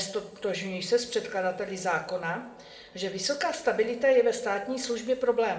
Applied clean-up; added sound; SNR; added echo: none; none; none; reverberation time 0.7 s.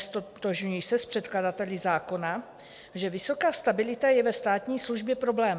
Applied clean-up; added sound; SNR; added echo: none; none; none; none.